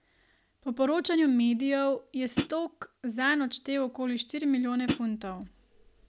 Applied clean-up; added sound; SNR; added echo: none; Hi-hat; -3 dB; none.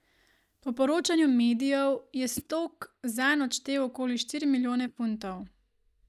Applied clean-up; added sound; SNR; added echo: neural mask model DeepFilterNet 3.